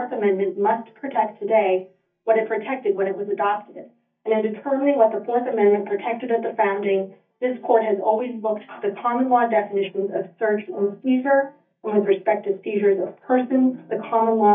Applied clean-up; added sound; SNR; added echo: neural mask model DeepFilterNet 3.